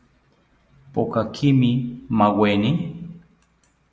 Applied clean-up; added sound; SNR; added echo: none; none; none; none.